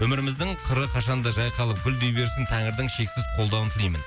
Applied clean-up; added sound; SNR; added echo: none; Trumpet; 15 dB; none.